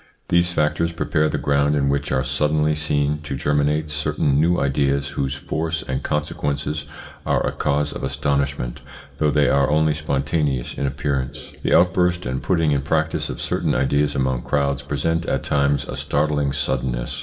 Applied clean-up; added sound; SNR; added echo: none; none; none; reverberation time 1.5 s.